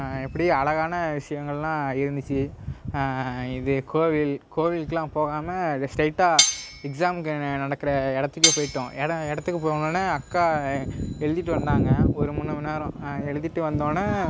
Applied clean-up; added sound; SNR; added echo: none; Cutlery, silverware; 1 dB; none.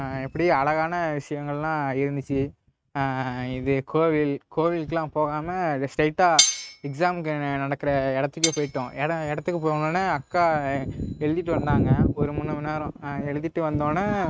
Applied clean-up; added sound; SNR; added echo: neural mask model RNNoise.